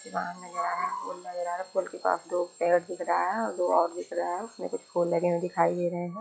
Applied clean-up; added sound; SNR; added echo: classical method log-MMSE.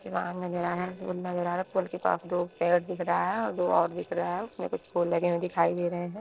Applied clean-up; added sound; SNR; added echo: neural separator model SepFormer DNS4.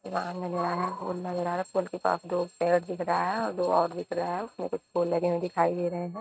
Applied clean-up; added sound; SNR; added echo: neural mask model RNNoise.